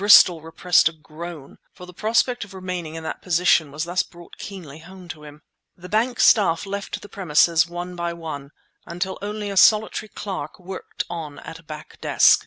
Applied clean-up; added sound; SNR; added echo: none; none; none; none.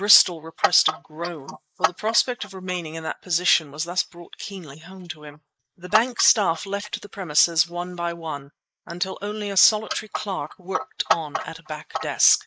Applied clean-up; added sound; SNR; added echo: neural mask model Resemble Enhance denoiser.